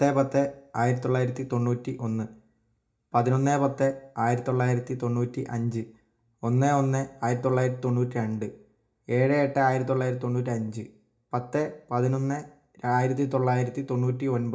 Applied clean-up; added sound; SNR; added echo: none; none; none; reverberation time 0.4 s.